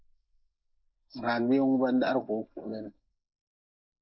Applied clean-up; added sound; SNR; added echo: neural mask model Resemble Enhance denoiser.